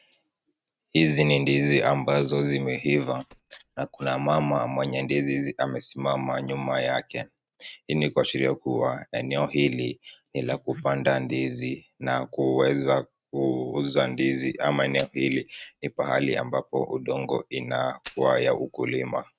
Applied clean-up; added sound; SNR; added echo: neural mask model RNNoise.